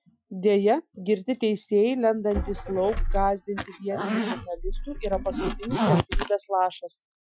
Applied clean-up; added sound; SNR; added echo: classical method Wiener filter.